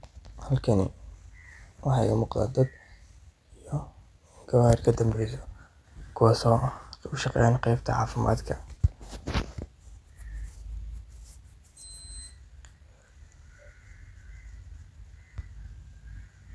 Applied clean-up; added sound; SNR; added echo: none; none; none; none.